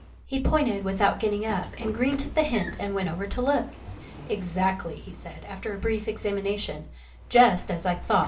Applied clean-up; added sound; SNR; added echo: none; Sliding door / Train; 17 dB; reverberation time 0.3 s.